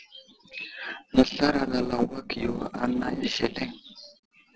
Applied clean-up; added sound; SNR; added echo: neural separator model SepFormer DNS4.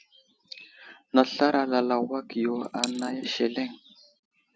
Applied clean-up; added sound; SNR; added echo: none; Coin (dropping); 9 dB; none.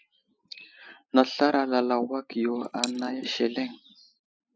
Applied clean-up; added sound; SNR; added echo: neural mask model Resemble Enhance denoiser.